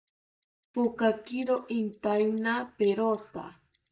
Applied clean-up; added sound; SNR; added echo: neural mask model DeepFilterNet 3.